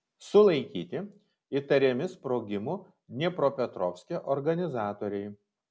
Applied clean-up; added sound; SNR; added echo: none; none; none; none.